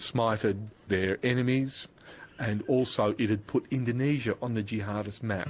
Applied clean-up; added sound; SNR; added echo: none; none; none; none.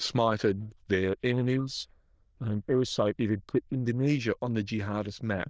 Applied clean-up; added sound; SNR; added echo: neural diffusion model UNIVERSE++.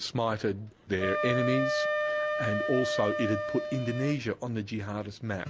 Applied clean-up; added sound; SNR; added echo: none; Wind instrument, woodwind instrument; 2 dB; none.